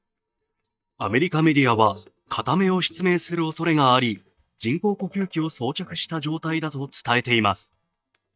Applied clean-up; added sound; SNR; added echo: neural mask model DeepFilterNet 3.